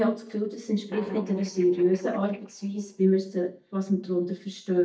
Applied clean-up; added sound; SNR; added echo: neural mask model DeepFilterNet 3.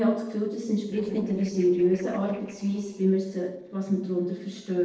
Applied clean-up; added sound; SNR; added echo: neural separator model SepFormer DNS4.